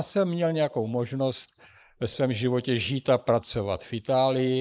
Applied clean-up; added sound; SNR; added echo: neural mask model Resemble Enhance denoiser.